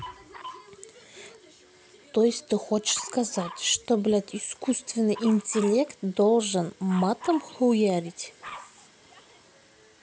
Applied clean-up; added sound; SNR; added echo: none; Dog; 19 dB; none.